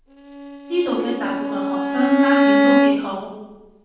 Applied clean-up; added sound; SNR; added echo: none; Bowed string instrument; -5 dB; reverberation time 1.2 s.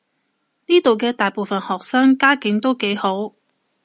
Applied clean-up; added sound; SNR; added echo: none; none; none; none.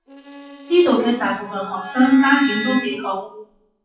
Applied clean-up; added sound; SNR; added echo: classical method WPE with log-MMSE.